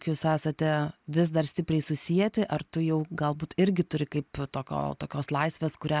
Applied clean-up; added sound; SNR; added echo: none; none; none; none.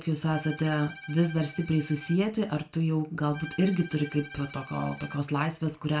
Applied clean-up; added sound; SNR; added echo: none; Bowed string instrument; 18 dB; reverberation time 0.2 s.